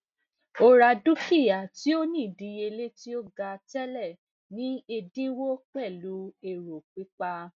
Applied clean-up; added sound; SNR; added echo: none; none; none; none.